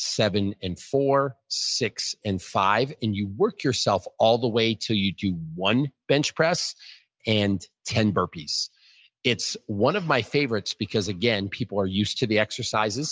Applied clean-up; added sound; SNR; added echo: none; none; none; none.